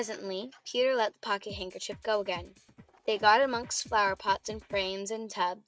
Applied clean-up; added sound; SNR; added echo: neural mask model RNNoise.